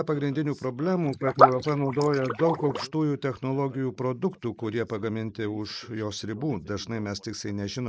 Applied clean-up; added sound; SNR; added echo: neural mask model Resemble Enhance denoiser.